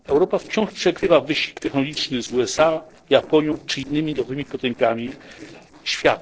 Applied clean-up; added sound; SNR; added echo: neural separator model SepFormer DNS4.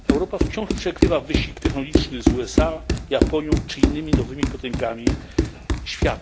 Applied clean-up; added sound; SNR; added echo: none; Run; -5 dB; none.